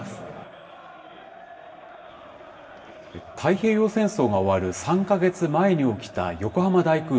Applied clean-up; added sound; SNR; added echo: none; Crowd; 20 dB; reverberation time 0.7 s.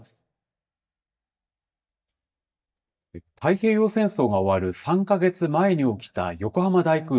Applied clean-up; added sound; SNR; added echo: neural mask model DeepFilterNet 3.